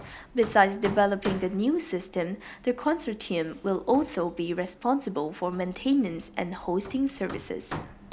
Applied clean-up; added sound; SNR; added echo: none; Hammer; 16 dB; none.